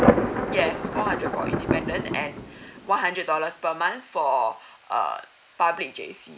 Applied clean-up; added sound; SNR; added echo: none; Thunder; 1 dB; none.